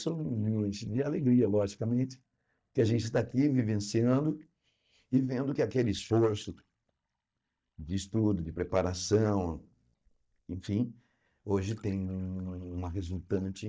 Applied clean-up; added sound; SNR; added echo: neural mask model DeepFilterNet 3.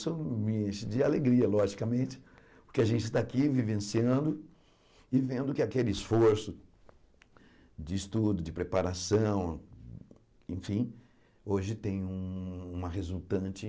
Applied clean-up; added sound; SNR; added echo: none; none; none; none.